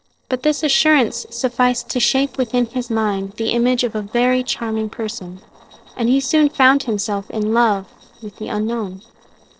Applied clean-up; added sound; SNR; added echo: neural separator model SepFormer DNS4.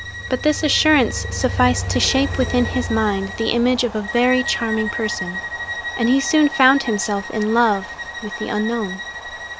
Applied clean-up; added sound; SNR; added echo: none; Bowed string instrument + Train; 8 dB; none.